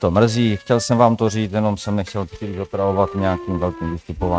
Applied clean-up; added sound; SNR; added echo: neural mask model RNNoise.